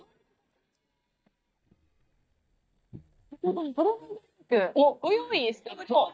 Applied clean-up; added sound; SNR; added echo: neural mask model DeepFilterNet 3.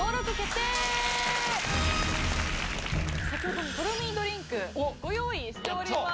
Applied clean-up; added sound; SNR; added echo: none; Knock; 16 dB; none.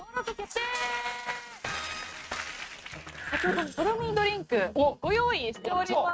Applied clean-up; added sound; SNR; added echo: neural mask model RNNoise.